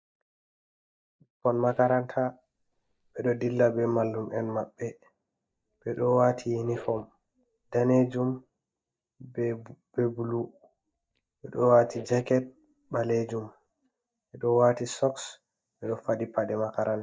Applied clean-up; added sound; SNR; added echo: neural mask model DeepFilterNet 3.